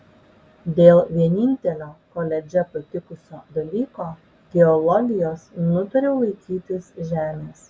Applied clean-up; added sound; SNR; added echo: none; none; none; none.